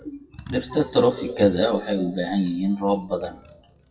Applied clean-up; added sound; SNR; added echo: classical method WPE with log-MMSE.